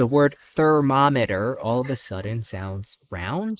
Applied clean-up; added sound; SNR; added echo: neural mask model Resemble Enhance denoiser.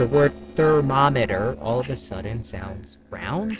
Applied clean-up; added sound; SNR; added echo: neural separator model SepFormer DNS4.